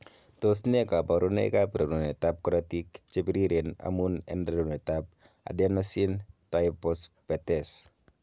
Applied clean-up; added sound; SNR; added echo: none; none; none; none.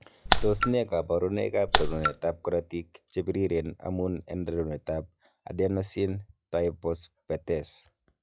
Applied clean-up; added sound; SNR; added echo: classical method log-MMSE.